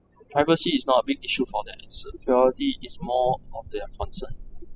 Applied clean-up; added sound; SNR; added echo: classical method spectral subtraction.